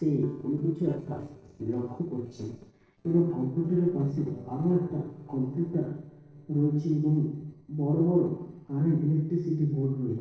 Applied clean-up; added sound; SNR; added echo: neural separator model SepFormer DNS4.